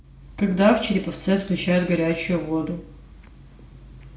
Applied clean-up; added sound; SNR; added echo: none; none; none; none.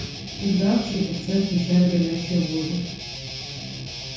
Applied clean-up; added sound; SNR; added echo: none; Guitar; 10 dB; reverberation time 0.6 s.